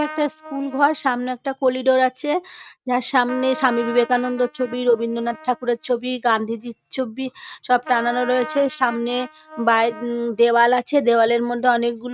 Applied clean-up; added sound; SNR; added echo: neural mask model RNNoise.